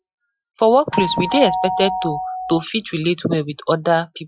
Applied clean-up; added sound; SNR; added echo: classical method Wiener filter.